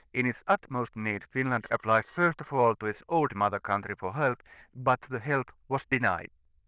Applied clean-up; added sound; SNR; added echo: neural diffusion model UNIVERSE++.